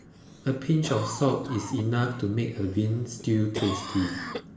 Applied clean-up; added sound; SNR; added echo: none; Cough; 13 dB; reverberation time 1.2 s.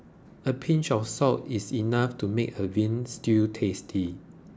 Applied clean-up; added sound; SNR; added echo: none; none; none; none.